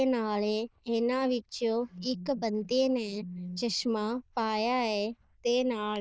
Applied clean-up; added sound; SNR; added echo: neural diffusion model UNIVERSE++.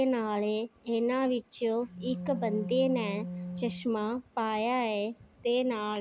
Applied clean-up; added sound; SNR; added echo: none; Wind instrument, woodwind instrument; 10 dB; none.